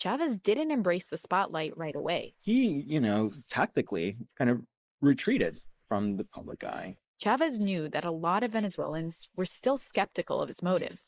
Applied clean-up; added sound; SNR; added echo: neural mask model Resemble Enhance denoiser.